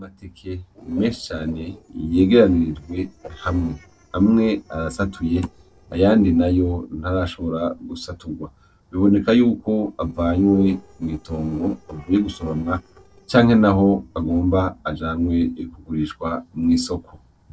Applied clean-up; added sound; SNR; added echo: neural separator model SepFormer DNS4.